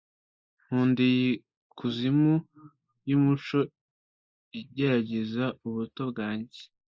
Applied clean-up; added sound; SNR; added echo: neural mask model Resemble Enhance denoiser.